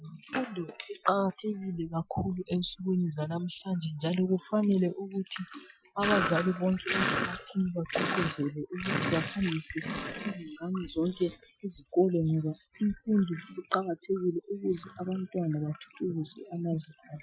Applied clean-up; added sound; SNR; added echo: classical method Wiener filter.